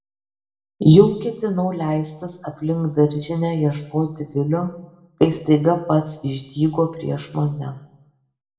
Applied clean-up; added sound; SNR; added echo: none; none; none; reverberation time 0.8 s.